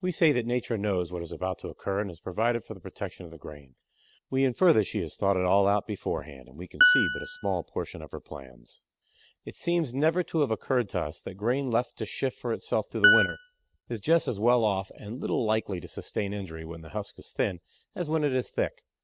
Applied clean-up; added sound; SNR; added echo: neural mask model RNNoise.